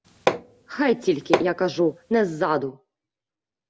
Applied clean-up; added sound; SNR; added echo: none; Hammer; 4 dB; none.